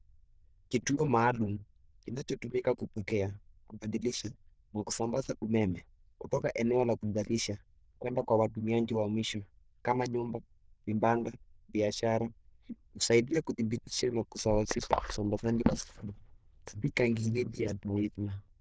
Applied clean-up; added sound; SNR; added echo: neural diffusion model UNIVERSE++.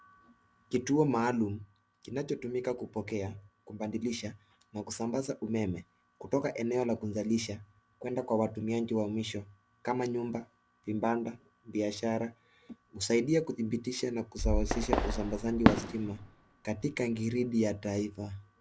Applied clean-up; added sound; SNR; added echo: none; Fireworks; -1 dB; none.